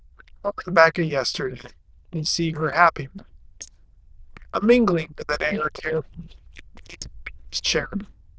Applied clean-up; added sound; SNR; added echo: neural diffusion model UNIVERSE++.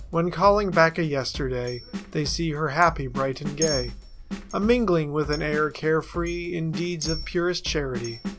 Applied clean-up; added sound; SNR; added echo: none; Chink, clink + Drum kit; 10 dB; none.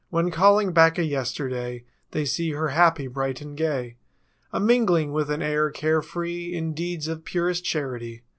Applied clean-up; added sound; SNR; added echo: none; none; none; none.